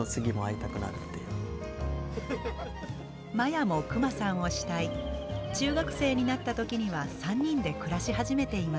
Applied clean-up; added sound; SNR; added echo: none; Wind instrument, woodwind instrument; 12 dB; none.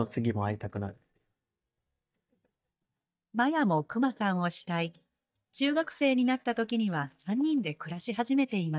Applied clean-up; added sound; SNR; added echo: neural mask model DeepFilterNet 3.